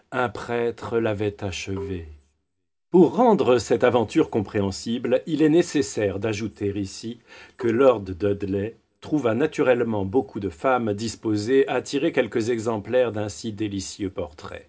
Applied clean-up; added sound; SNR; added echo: none; Marimba, xylophone; 15 dB; reverberation time 0.3 s.